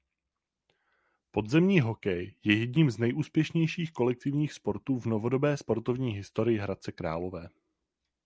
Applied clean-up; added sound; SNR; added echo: none; none; none; none.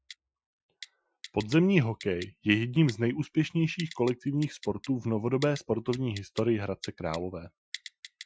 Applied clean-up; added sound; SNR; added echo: classical method Wiener filter.